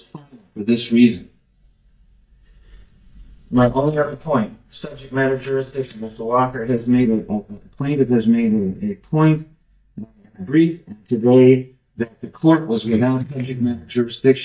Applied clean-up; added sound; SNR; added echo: neural mask model DeepFilterNet 3.